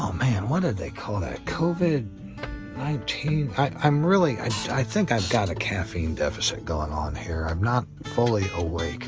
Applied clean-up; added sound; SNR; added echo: none; none; none; none.